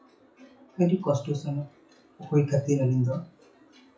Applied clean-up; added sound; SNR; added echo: classical method WPE with log-MMSE.